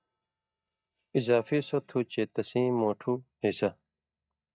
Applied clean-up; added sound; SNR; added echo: neural mask model DeepFilterNet 3.